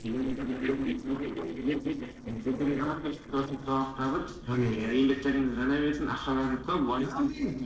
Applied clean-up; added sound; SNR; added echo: neural separator model SepFormer DNS4.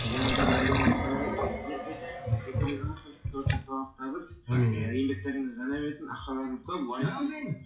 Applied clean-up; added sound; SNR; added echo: classical method WPE with log-MMSE.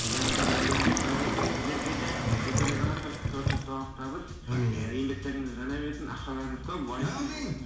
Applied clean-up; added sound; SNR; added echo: none; Sink (filling or washing); -2 dB; reverberation time 0.7 s.